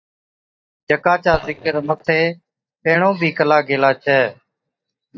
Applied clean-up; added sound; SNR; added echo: neural mask model DeepFilterNet 3.